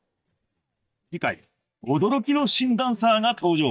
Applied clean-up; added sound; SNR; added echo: neural mask model DeepFilterNet 3.